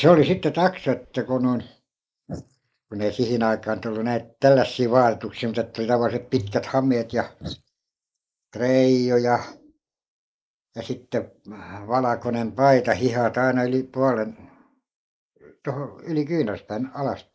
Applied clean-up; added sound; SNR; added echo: neural mask model Resemble Enhance denoiser.